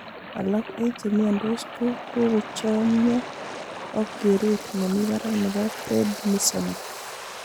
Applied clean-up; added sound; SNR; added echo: none; Waves, surf; 11 dB; none.